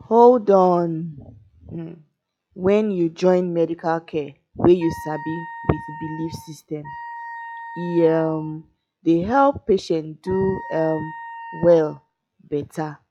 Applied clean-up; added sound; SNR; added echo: classical method log-MMSE.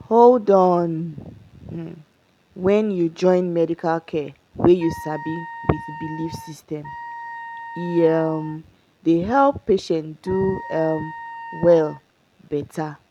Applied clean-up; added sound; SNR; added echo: none; Wind instrument, woodwind instrument; 14 dB; none.